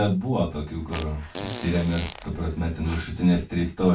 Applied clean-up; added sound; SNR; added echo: none; Fart; 12 dB; reverberation time 0.2 s.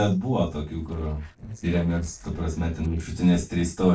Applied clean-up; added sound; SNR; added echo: neural separator model SepFormer DNS4.